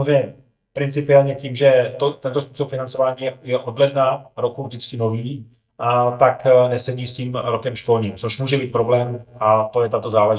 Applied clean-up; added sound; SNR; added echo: neural mask model DeepFilterNet 3.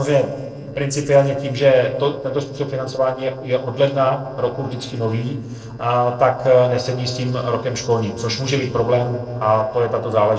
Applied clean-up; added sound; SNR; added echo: neural separator model SepFormer DNS4.